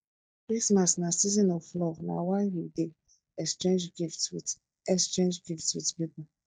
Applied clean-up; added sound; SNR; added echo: neural mask model DeepFilterNet 3.